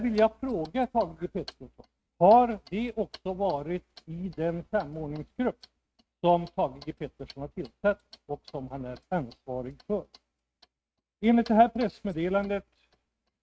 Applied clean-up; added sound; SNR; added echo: neural mask model RNNoise.